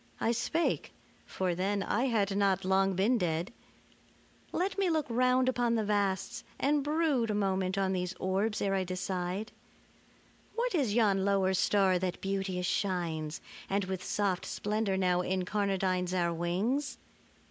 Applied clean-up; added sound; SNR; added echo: none; none; none; none.